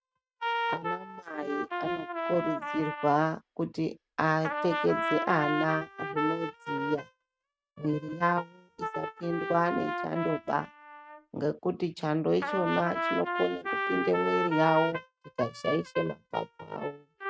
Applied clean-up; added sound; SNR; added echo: neural mask model RNNoise.